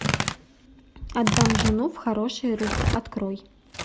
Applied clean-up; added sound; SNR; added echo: none; Tearing; 0 dB; none.